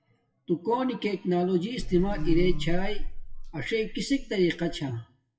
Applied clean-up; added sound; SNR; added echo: classical method WPE with log-MMSE.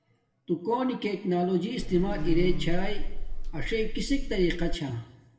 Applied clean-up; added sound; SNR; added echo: none; Buzz; -2 dB; reverberation time 0.8 s.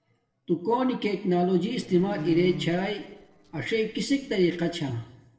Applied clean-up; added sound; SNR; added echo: neural separator model SepFormer DNS4.